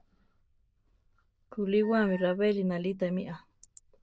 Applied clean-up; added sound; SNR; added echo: neural diffusion model UNIVERSE++.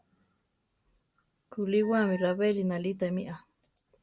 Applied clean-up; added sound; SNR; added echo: none; Wind instrument, woodwind instrument; 16 dB; none.